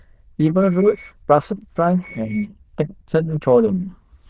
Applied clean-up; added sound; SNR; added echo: neural diffusion model UNIVERSE++.